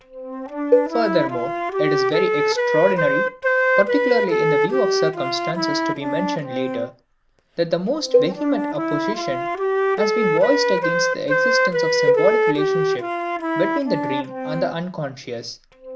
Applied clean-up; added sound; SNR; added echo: none; Cowbell + Wind instrument, woodwind instrument; -4 dB; none.